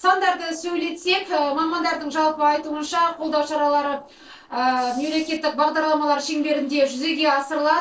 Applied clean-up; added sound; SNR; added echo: neural separator model SepFormer DNS4.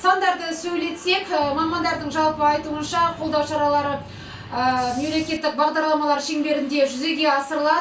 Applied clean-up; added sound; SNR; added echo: none; Bus / Engine; 16 dB; reverberation time 0.3 s.